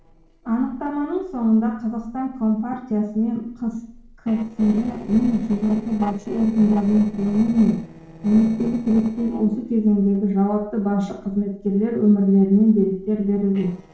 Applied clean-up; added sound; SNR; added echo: neural separator model SepFormer DNS4.